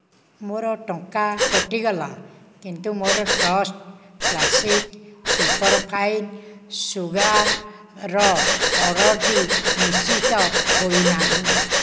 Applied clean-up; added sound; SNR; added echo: none; Breathing; -2 dB; none.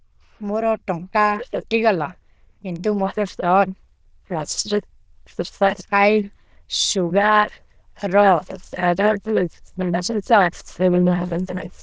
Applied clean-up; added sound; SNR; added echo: neural diffusion model UNIVERSE++.